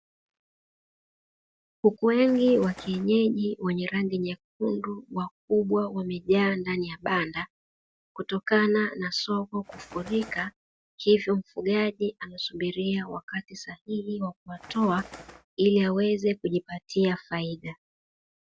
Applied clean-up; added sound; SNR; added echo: none; Bird; 18 dB; none.